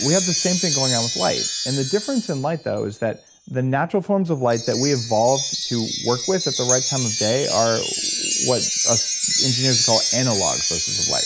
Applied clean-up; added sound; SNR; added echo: none; Wind chime; 1 dB; none.